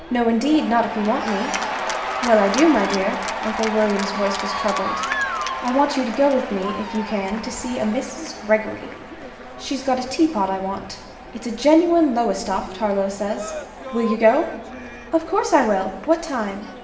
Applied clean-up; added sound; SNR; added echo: none; Applause / Cheering; 8 dB; reverberation time 1.2 s.